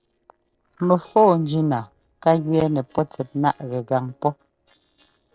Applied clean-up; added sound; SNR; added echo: neural separator model SepFormer DNS4.